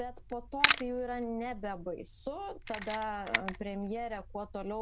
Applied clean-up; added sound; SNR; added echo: none; Camera; -4 dB; none.